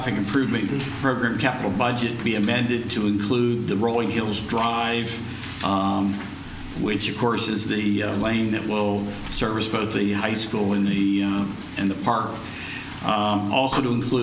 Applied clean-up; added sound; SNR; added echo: none; none; none; none.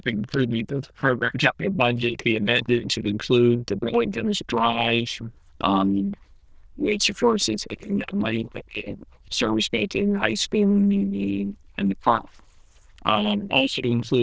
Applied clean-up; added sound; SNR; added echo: neural diffusion model UNIVERSE++.